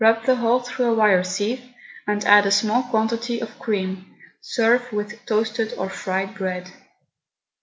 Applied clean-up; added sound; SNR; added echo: none; none; none; none.